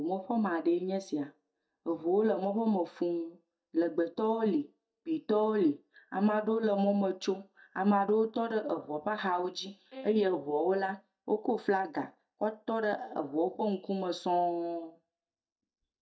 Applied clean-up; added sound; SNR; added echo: neural mask model DeepFilterNet 3.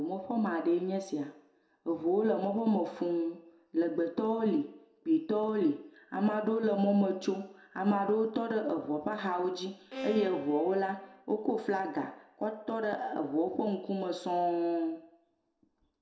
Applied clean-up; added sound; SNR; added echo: none; Bowed string instrument; 12 dB; reverberation time 0.6 s.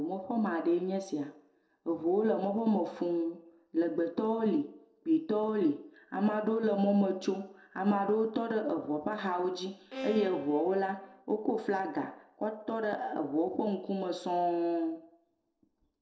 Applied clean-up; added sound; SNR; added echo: neural separator model SepFormer DNS4.